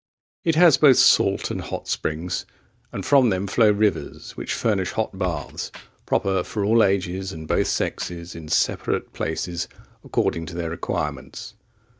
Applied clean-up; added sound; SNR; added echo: neural mask model DeepFilterNet 3.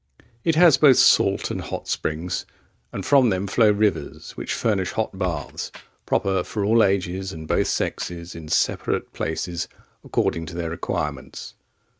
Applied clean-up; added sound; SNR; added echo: neural mask model RNNoise.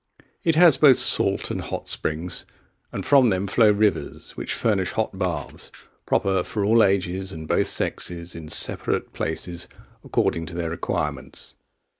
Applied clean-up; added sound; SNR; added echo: neural mask model Resemble Enhance denoiser.